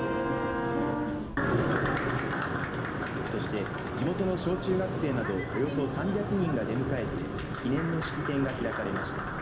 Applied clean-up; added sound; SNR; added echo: none; Wind; 10 dB; reverberation time 0.4 s.